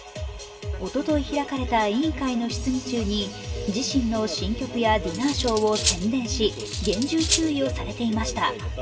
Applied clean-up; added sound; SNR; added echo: none; Cutlery, silverware; 5 dB; reverberation time 1.8 s.